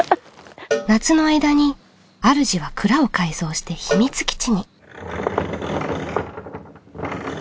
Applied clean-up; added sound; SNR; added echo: none; Cowbell; 12 dB; none.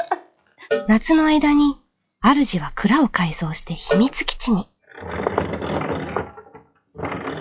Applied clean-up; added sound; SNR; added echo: classical method log-MMSE.